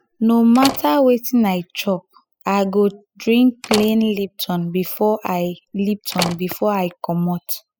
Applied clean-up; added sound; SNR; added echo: classical method spectral subtraction.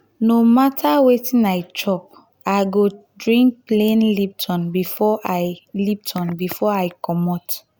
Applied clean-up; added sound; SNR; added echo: none; none; none; none.